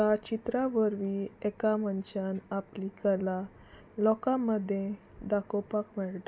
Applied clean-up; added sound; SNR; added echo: none; none; none; none.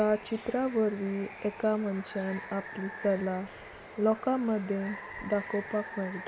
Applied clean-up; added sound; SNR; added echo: none; Water; 13 dB; none.